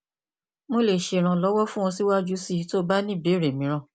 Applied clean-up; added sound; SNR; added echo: none; none; none; none.